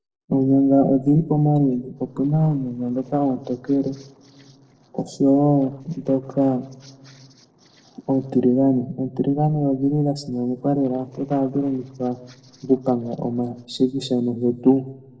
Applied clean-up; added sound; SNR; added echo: neural separator model SepFormer DNS4.